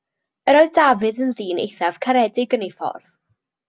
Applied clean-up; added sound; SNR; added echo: none; none; none; none.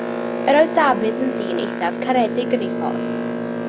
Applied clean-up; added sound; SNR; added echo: none; Boat, Water vehicle; 3 dB; none.